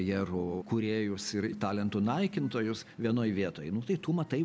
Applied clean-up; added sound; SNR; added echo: none; none; none; none.